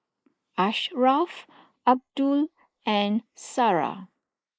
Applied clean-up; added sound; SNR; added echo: neural mask model Resemble Enhance denoiser.